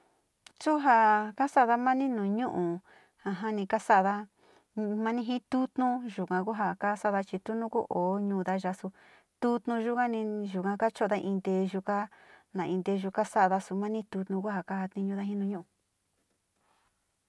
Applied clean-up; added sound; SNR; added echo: none; none; none; none.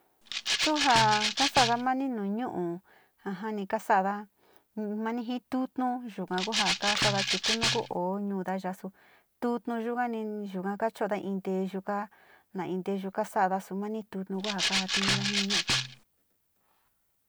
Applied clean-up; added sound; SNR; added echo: none; Rattle (instrument); -2 dB; none.